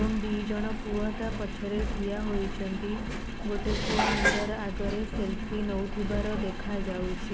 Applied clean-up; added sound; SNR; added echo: none; Engine + Dishes, pots, and pans; -2 dB; none.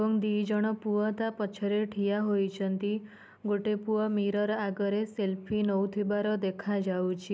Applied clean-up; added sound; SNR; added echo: none; none; none; none.